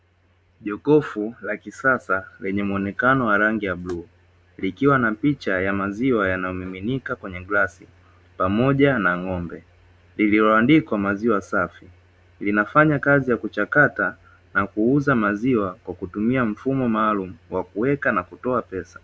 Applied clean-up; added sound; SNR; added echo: none; none; none; none.